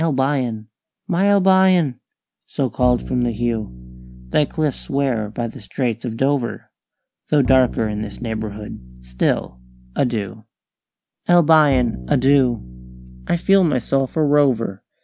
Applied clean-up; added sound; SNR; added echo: none; Bowed string instrument; 12 dB; none.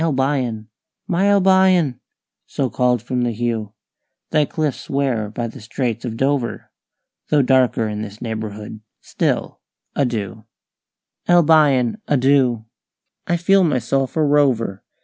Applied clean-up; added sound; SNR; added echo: none; none; none; none.